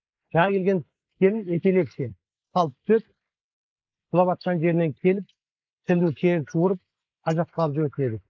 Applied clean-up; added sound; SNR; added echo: neural mask model Resemble Enhance denoiser.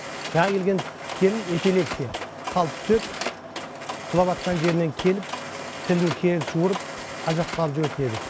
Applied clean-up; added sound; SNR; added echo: none; Mechanisms; 8 dB; none.